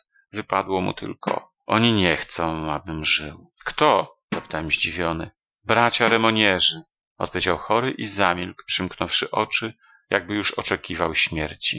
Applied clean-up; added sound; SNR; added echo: classical method Wiener filter.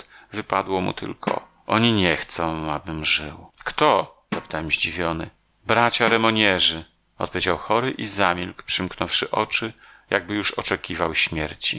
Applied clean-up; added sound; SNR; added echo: none; Drum; 15 dB; none.